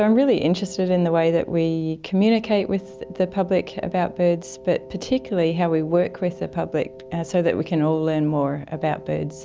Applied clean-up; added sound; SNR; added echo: none; Wind instrument, woodwind instrument; 20 dB; none.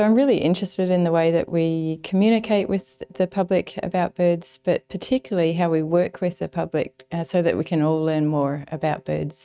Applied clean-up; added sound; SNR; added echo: neural mask model RNNoise.